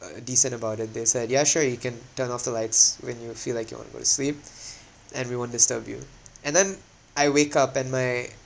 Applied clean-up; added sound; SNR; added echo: none; none; none; none.